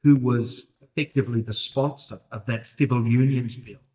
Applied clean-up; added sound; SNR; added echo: neural mask model DeepFilterNet 3.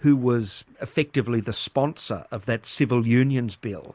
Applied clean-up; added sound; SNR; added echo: none; none; none; none.